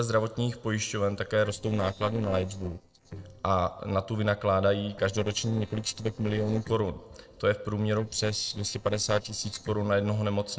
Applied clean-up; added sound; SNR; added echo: neural separator model SepFormer DNS4.